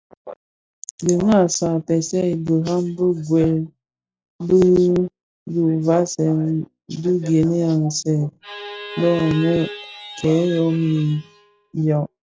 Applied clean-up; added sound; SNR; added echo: classical method log-MMSE.